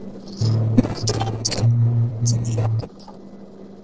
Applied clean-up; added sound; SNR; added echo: neural separator model SepFormer DNS4.